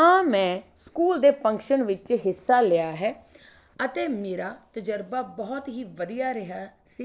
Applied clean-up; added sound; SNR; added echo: none; none; none; none.